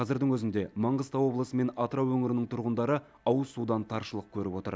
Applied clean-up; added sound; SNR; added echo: none; none; none; none.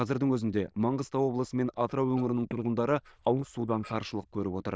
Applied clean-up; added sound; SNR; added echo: neural diffusion model UNIVERSE++.